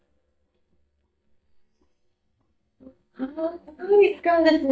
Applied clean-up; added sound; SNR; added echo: neural mask model DeepFilterNet 3.